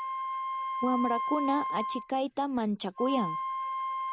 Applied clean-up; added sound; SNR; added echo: none; Wind instrument, woodwind instrument; 2 dB; none.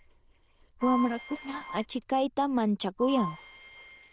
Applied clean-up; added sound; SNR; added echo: neural diffusion model UNIVERSE++.